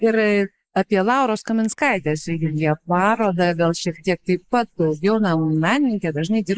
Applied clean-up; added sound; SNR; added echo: neural mask model Resemble Enhance denoiser.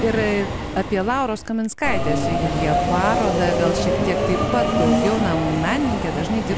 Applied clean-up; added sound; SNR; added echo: none; Subway, metro, underground; -1 dB; none.